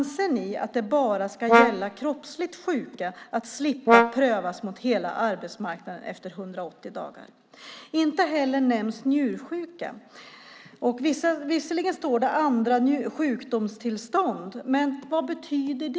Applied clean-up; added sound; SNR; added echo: none; Brass instrument; -2 dB; none.